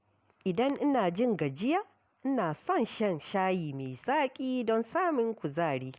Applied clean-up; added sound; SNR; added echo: none; none; none; none.